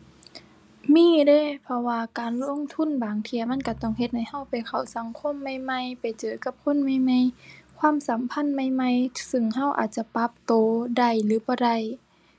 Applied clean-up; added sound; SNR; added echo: none; none; none; none.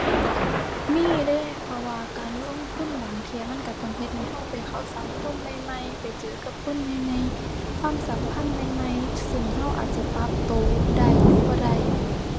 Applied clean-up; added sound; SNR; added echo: none; Thunder / Rain; -5 dB; none.